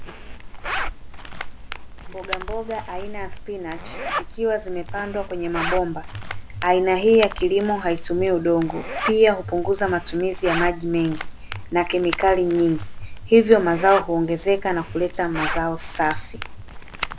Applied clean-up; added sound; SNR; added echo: none; Zipper (clothing); 7 dB; none.